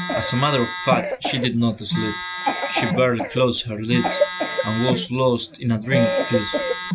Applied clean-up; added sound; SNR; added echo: none; Cough + Telephone; 2 dB; none.